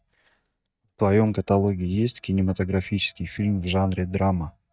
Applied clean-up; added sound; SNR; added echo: neural mask model DeepFilterNet 3.